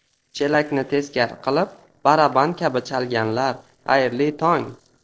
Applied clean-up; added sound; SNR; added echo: neural separator model SepFormer DNS4.